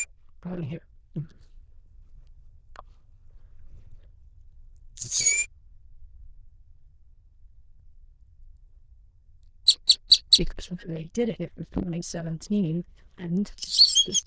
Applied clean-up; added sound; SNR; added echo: neural diffusion model UNIVERSE++.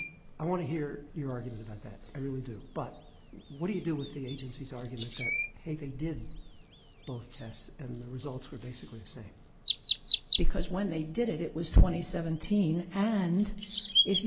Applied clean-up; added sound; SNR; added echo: none; Chirp, tweet; -1 dB; none.